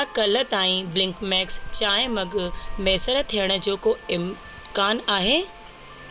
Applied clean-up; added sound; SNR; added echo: none; Vehicle horn, car horn, honking; 12 dB; none.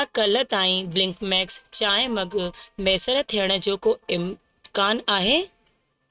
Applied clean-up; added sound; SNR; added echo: neural mask model RNNoise.